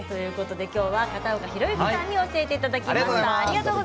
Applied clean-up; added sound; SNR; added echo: none; Crowd; 16 dB; none.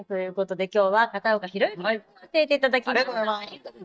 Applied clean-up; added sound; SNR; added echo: neural mask model DeepFilterNet 3.